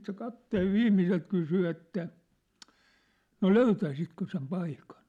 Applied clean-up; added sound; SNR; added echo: none; none; none; none.